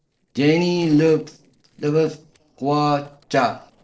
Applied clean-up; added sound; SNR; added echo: neural separator model SepFormer DNS4.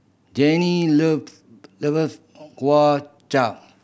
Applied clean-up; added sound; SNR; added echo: none; none; none; none.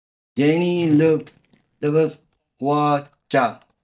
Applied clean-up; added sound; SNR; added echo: neural mask model DeepFilterNet 3.